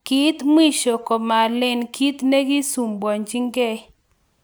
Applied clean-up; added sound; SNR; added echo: none; none; none; none.